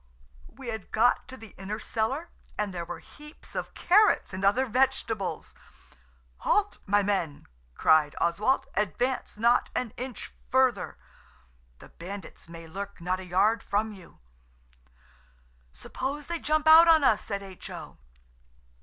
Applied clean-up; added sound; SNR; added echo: none; none; none; none.